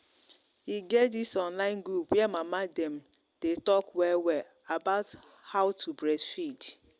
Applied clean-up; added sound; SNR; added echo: none; none; none; none.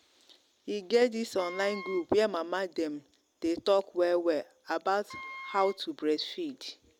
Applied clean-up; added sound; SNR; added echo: none; Wind instrument, woodwind instrument; 14 dB; none.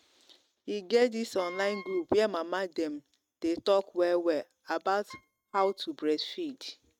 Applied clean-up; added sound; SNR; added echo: neural mask model RNNoise.